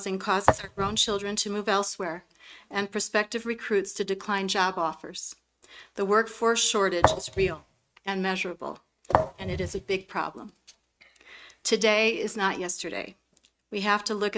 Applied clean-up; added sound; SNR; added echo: neural mask model RNNoise.